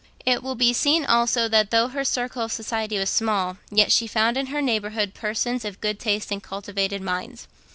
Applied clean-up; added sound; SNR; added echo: none; none; none; none.